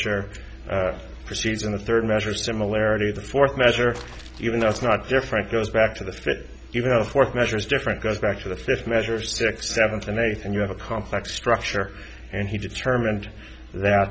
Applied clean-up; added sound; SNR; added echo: none; Walk, footsteps; 19 dB; none.